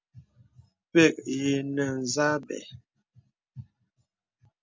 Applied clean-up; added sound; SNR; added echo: none; none; none; none.